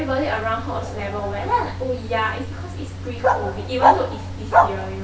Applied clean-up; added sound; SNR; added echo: none; Bark; -1 dB; none.